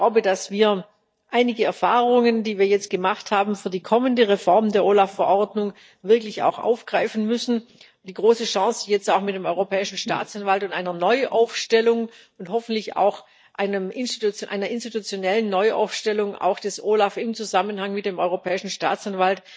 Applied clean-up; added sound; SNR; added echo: neural mask model DeepFilterNet 3.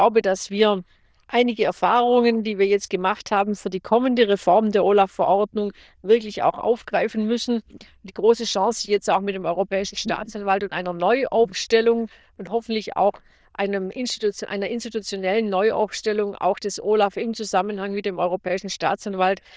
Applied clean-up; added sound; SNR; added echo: neural diffusion model UNIVERSE++.